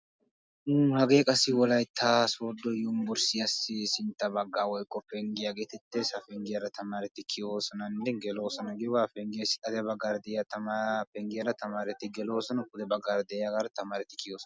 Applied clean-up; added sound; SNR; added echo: none; none; none; none.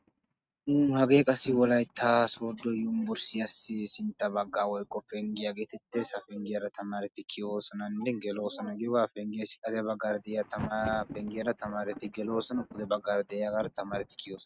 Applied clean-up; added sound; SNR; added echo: neural mask model RNNoise.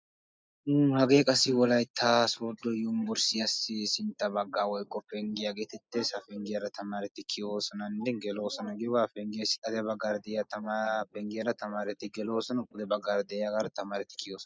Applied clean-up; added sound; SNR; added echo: neural mask model Resemble Enhance denoiser.